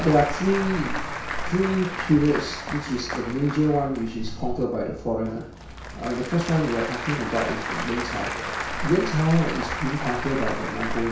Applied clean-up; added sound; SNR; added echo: none; Applause / Crowd; 5 dB; reverberation time 0.6 s.